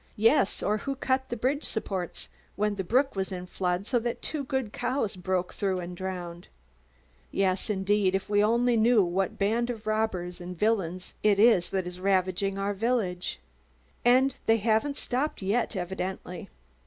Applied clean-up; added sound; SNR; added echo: none; none; none; none.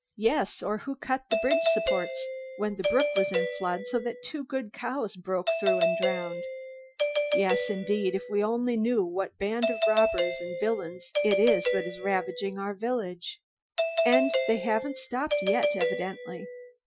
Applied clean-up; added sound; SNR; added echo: classical method Wiener filter.